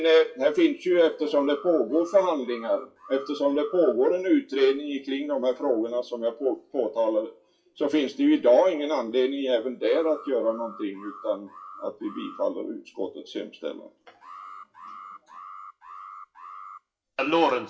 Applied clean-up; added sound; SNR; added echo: classical method WPE with log-MMSE.